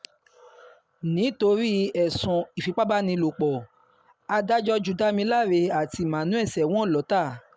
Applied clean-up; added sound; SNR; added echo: none; none; none; none.